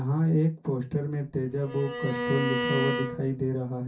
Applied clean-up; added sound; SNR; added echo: none; Bowed string instrument; 4 dB; reverberation time 0.3 s.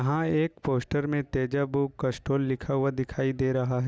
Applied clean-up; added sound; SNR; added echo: none; none; none; none.